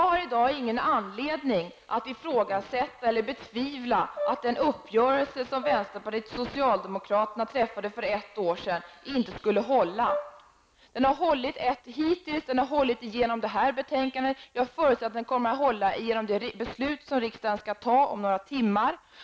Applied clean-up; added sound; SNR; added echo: none; Brass instrument; 10 dB; none.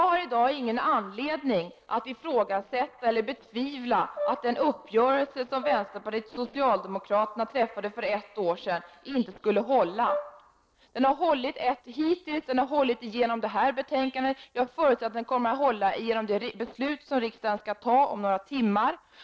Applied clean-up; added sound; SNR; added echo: neural separator model SepFormer DNS4.